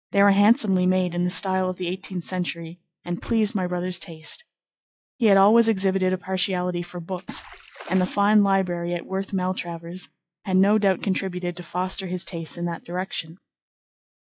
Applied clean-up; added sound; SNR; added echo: classical method log-MMSE.